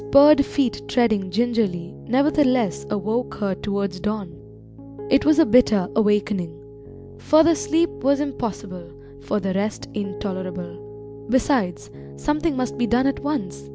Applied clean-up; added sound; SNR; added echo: none; Piano; 14 dB; none.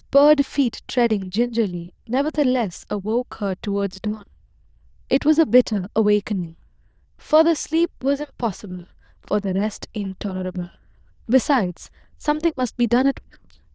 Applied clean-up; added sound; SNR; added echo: neural diffusion model UNIVERSE++.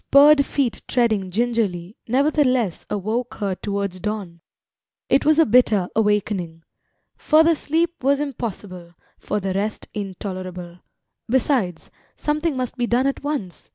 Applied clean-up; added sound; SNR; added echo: none; none; none; none.